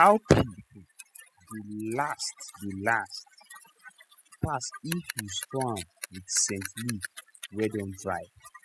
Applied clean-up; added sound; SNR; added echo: classical method spectral subtraction.